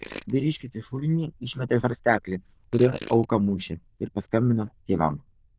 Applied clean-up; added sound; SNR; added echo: neural diffusion model UNIVERSE++.